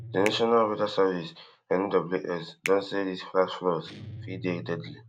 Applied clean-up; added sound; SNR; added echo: none; Finger snapping + Guitar; 15 dB; none.